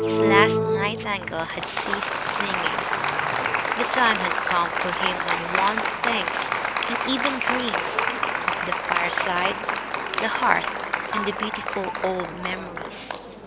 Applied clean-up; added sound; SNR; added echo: none; Applause; -3 dB; none.